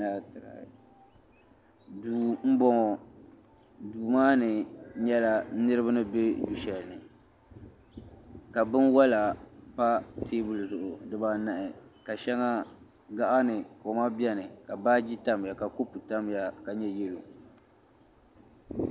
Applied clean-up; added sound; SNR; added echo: none; none; none; none.